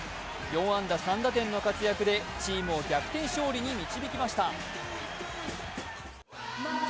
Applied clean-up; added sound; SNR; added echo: none; none; none; none.